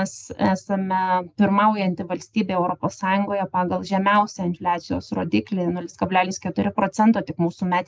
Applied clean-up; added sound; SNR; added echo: none; none; none; none.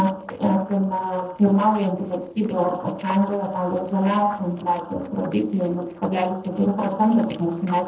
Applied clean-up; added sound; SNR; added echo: neural separator model SepFormer DNS4.